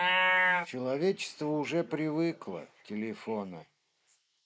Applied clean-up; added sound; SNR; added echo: neural mask model Resemble Enhance denoiser.